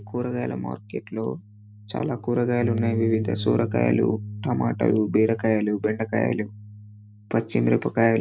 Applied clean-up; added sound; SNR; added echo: none; Bass guitar; 10 dB; none.